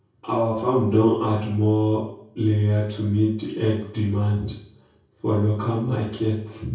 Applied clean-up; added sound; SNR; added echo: none; none; none; reverberation time 0.6 s.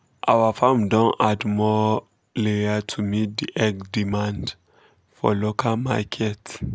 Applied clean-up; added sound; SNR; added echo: none; none; none; none.